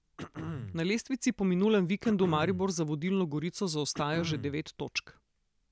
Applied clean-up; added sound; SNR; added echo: none; Cough; 13 dB; none.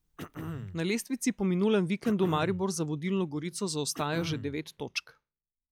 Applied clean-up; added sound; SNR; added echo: classical method log-MMSE.